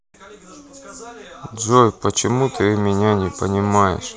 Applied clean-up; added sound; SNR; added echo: none; none; none; none.